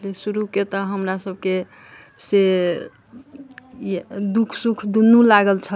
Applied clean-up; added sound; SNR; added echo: none; none; none; none.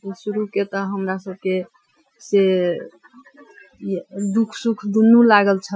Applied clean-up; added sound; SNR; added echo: classical method Wiener filter.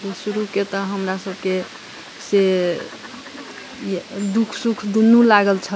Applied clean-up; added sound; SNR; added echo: none; Fowl; 18 dB; none.